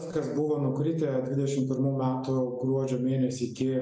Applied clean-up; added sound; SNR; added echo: none; none; none; none.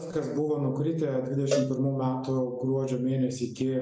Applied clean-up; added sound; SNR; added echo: none; Cowbell; 9 dB; none.